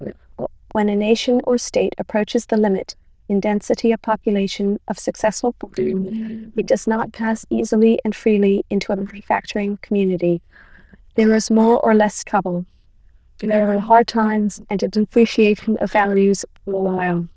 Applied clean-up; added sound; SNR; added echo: neural diffusion model UNIVERSE++.